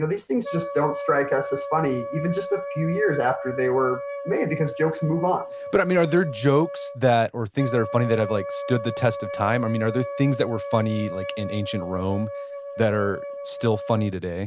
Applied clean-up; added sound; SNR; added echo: none; Wind instrument, woodwind instrument; 9 dB; none.